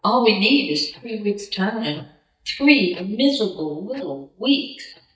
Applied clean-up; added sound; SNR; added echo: neural mask model DeepFilterNet 3.